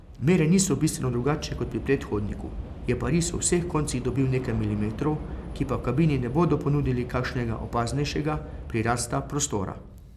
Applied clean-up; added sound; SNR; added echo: none; Subway, metro, underground / Train; 11 dB; none.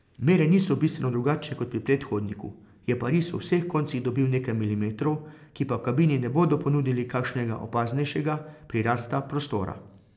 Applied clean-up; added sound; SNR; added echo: none; none; none; none.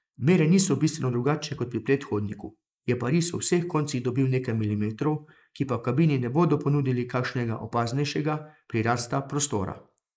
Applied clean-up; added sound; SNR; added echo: neural mask model Resemble Enhance denoiser.